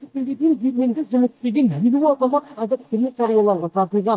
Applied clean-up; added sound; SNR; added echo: neural mask model DeepFilterNet 3.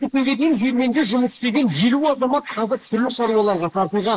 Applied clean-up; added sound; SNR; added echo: neural mask model Resemble Enhance denoiser.